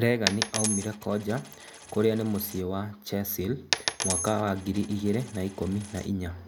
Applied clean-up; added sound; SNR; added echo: none; Coin (dropping); 6 dB; none.